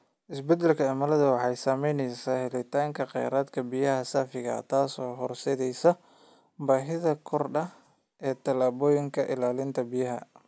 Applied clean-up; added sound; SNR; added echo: none; none; none; none.